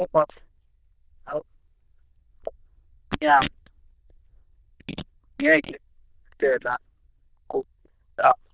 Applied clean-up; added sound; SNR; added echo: neural diffusion model UNIVERSE++.